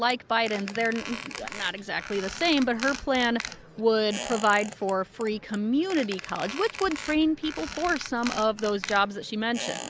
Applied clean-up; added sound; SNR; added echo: none; Squeak; 12 dB; none.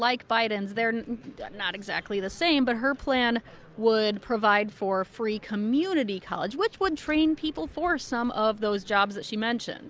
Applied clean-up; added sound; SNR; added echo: none; none; none; none.